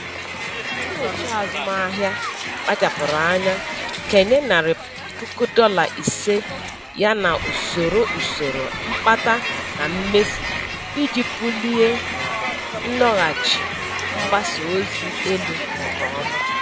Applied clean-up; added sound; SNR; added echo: none; Crowd; 4 dB; none.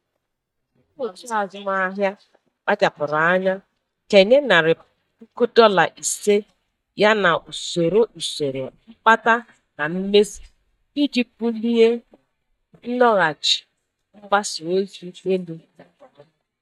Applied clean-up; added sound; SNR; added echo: neural mask model DeepFilterNet 3.